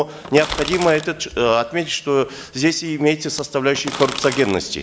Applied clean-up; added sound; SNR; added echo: none; Crackle; 9 dB; none.